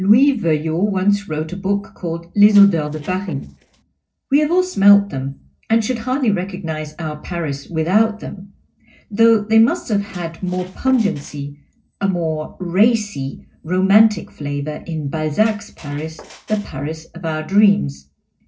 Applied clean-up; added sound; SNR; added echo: neural separator model SepFormer DNS4.